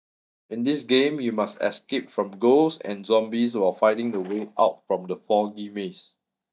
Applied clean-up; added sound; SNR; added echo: neural mask model DeepFilterNet 3.